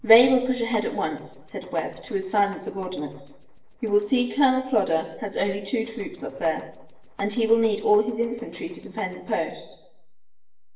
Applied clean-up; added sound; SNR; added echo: neural separator model SepFormer DNS4.